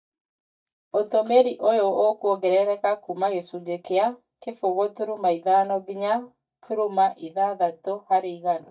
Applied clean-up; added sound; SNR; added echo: neural mask model DeepFilterNet 3.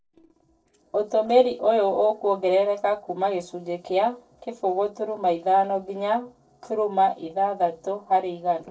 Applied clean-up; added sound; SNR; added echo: neural separator model SepFormer DNS4.